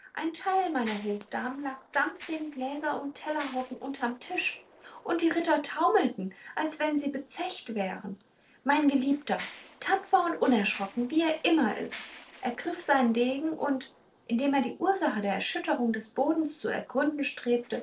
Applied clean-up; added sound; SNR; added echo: neural separator model SepFormer DNS4.